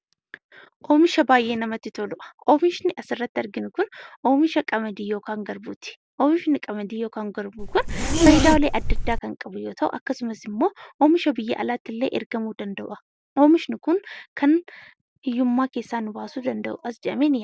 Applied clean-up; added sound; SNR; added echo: none; Zipper (clothing); -4 dB; none.